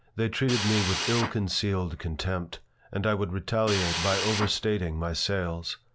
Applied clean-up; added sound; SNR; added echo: none; Drill; 4 dB; none.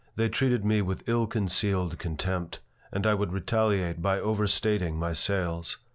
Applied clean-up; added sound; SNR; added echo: none; none; none; none.